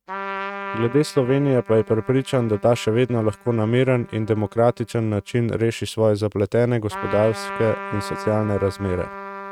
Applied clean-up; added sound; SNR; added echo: neural mask model RNNoise.